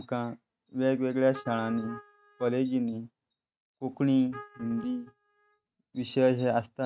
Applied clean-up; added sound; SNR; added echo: neural mask model RNNoise.